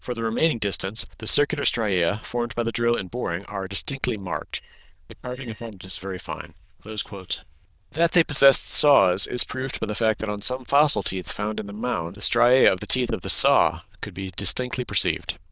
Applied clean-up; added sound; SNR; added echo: neural diffusion model UNIVERSE++.